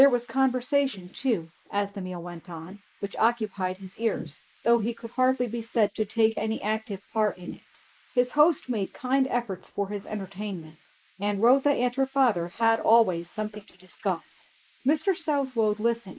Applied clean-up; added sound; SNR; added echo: neural mask model Resemble Enhance denoiser.